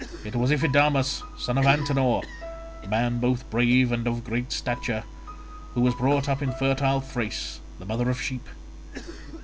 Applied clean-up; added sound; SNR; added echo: none; Piano + Cough; 17 dB; none.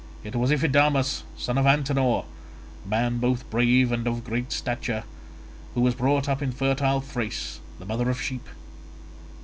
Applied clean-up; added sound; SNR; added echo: none; none; none; none.